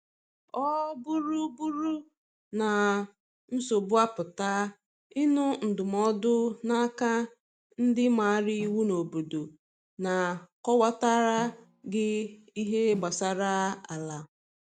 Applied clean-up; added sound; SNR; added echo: none; Snare drum; 19 dB; none.